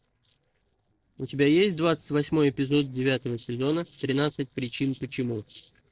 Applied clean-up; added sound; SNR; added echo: neural separator model SepFormer DNS4.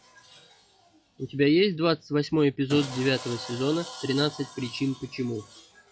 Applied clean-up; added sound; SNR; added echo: classical method log-MMSE.